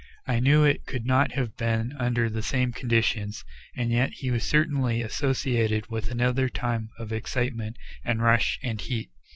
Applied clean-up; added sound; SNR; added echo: none; none; none; none.